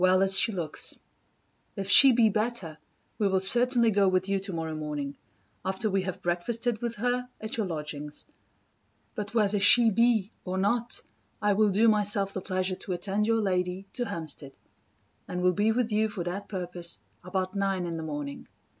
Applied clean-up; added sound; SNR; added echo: none; none; none; none.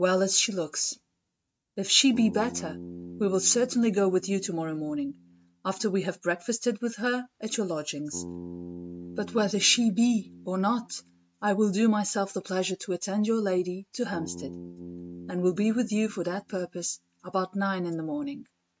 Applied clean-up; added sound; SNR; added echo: neural mask model RNNoise.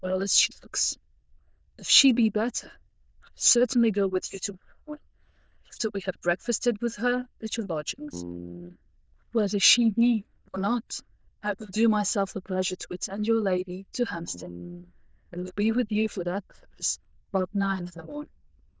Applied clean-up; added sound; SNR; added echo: neural diffusion model UNIVERSE++.